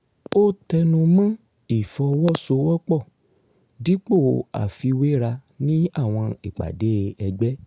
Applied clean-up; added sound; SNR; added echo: none; none; none; none.